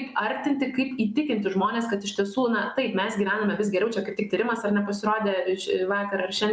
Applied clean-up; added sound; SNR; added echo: none; none; none; none.